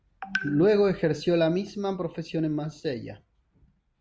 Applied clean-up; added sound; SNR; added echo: none; none; none; none.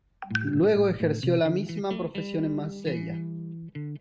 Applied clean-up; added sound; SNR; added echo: none; Electric guitar; 6 dB; none.